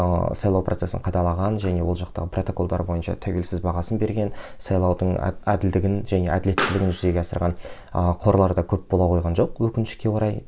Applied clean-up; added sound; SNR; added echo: none; Explosion; 17 dB; none.